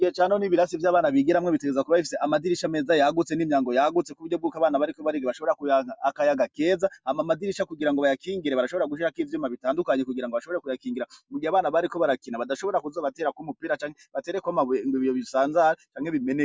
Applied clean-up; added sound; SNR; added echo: none; none; none; none.